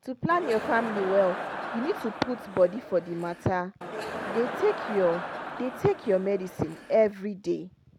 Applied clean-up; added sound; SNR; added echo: none; Crowd; 8 dB; none.